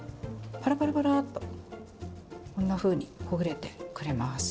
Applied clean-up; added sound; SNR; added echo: none; none; none; none.